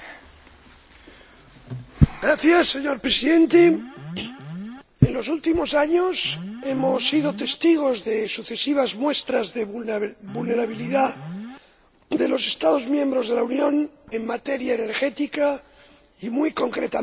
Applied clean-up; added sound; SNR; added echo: none; Alarm; 13 dB; none.